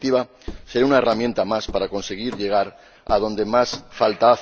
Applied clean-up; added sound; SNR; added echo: none; Car; 17 dB; none.